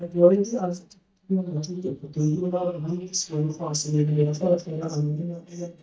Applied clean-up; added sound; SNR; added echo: neural mask model DeepFilterNet 3.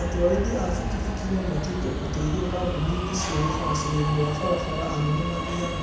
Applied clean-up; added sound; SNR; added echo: none; Subway, metro, underground; 2 dB; reverberation time 0.9 s.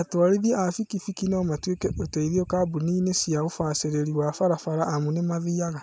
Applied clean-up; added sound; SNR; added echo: none; none; none; none.